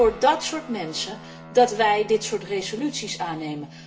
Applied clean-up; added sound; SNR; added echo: none; Guitar; 18 dB; reverberation time 0.4 s.